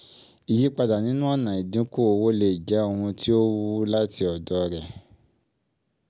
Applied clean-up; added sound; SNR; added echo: none; none; none; none.